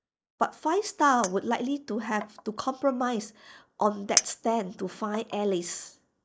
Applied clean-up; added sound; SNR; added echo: neural mask model DeepFilterNet 3.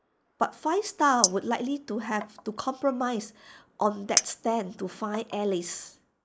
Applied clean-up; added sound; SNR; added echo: neural mask model Resemble Enhance denoiser.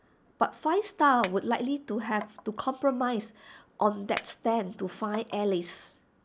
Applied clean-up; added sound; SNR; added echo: none; Chink, clink; 6 dB; none.